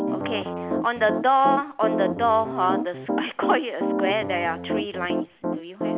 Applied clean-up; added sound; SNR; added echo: none; Piano; 3 dB; none.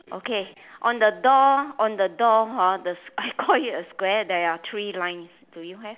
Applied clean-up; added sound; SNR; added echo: none; none; none; none.